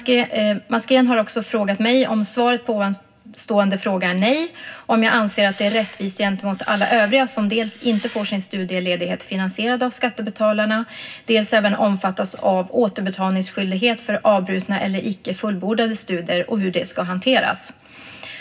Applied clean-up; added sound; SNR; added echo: none; Engine; 20 dB; reverberation time 0.4 s.